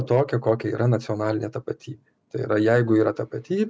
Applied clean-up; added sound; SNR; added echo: none; none; none; none.